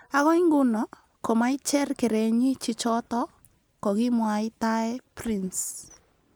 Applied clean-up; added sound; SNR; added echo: none; none; none; none.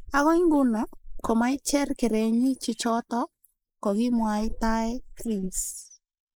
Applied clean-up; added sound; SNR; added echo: neural mask model Resemble Enhance denoiser.